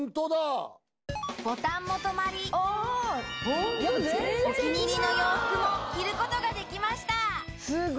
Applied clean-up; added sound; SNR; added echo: none; none; none; none.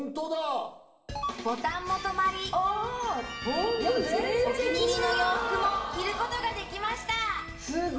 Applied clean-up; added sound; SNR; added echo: none; none; none; reverberation time 0.8 s.